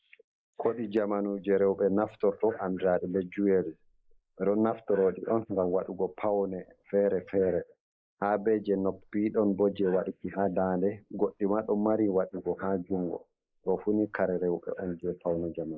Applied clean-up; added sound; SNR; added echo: neural mask model Resemble Enhance denoiser.